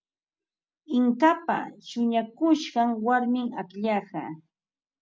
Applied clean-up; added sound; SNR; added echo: none; none; none; none.